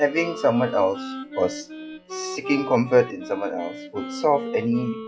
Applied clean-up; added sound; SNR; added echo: classical method log-MMSE.